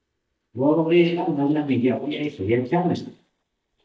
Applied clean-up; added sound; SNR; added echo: neural mask model DeepFilterNet 3.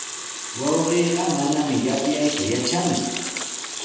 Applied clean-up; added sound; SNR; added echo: none; Sink (filling or washing) / Water tap, faucet; 6 dB; reverberation time 1.1 s.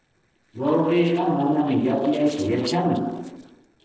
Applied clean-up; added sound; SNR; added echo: neural separator model SepFormer DNS4.